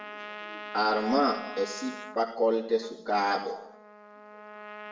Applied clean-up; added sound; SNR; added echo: none; Trumpet; 13 dB; reverberation time 0.8 s.